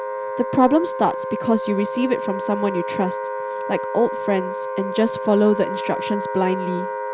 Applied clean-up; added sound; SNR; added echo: none; Wind instrument, woodwind instrument; 5 dB; none.